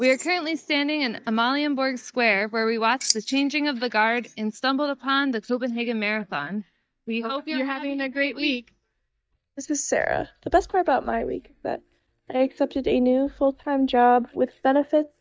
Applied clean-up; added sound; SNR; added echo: neural mask model DeepFilterNet 3.